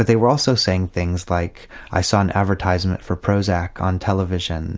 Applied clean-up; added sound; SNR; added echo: none; none; none; none.